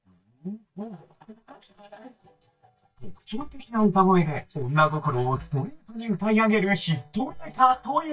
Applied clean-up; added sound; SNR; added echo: neural mask model DeepFilterNet 3.